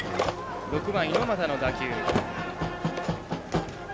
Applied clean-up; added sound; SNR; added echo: none; Thump, thud; 4 dB; none.